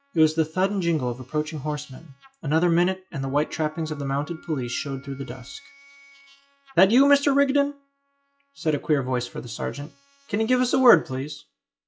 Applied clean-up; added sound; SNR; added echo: classical method log-MMSE.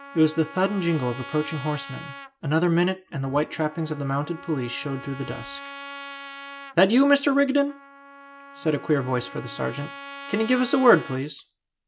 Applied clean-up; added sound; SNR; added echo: none; Trumpet; 16 dB; none.